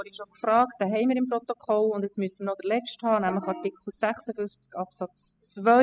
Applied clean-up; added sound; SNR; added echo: classical method spectral subtraction.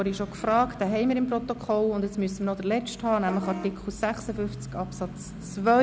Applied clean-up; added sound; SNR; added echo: none; Bus / Vehicle horn, car horn, honking; 14 dB; none.